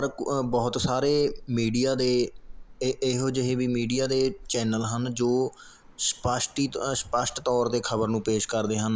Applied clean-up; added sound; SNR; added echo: none; Motor vehicle (road); 19 dB; none.